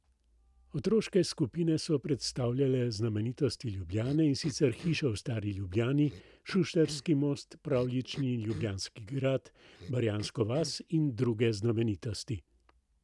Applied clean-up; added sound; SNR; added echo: none; Cough; 18 dB; none.